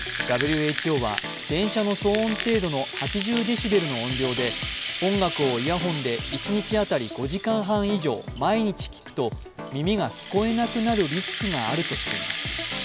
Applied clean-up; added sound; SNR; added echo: none; Rattle (instrument); 5 dB; none.